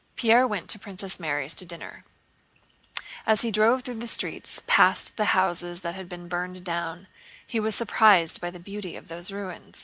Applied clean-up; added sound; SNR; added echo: none; none; none; none.